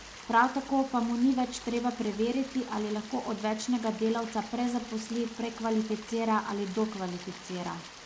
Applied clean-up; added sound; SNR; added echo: none; Stream; 15 dB; none.